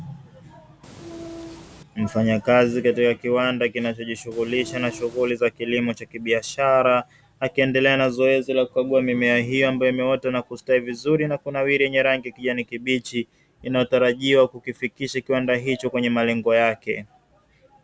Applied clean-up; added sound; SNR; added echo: none; Train; 16 dB; none.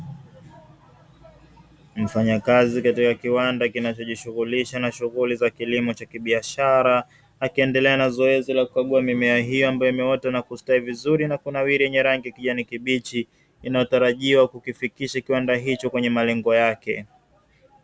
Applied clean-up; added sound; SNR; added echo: none; none; none; none.